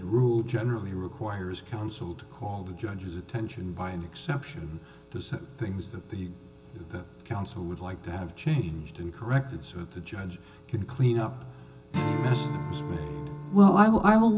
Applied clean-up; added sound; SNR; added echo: none; Strum; 13 dB; reverberation time 0.2 s.